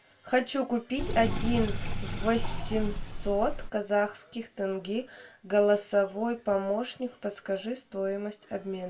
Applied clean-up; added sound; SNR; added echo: none; Sink (filling or washing); 6 dB; reverberation time 0.2 s.